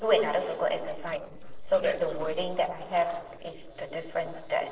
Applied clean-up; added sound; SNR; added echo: neural separator model SepFormer DNS4.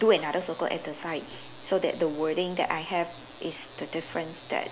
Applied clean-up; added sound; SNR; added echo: none; none; none; none.